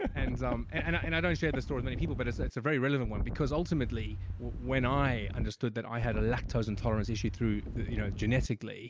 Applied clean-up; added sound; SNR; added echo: none; Wind; 3 dB; none.